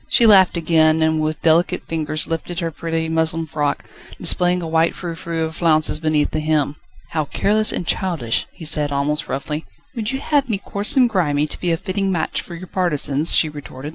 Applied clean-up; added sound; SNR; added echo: none; none; none; none.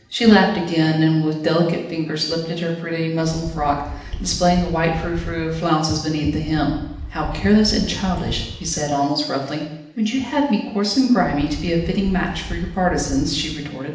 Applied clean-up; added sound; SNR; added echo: none; Wind; 11 dB; reverberation time 0.8 s.